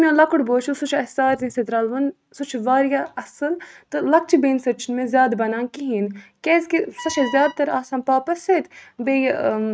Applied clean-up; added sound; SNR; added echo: neural mask model RNNoise.